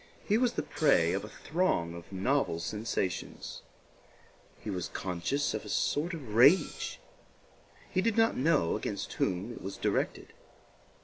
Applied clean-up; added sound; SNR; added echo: none; Hi-hat; 14 dB; none.